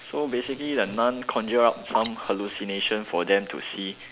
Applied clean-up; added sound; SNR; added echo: none; Drip; 11 dB; none.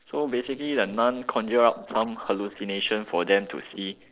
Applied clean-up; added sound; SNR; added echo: neural separator model SepFormer DNS4.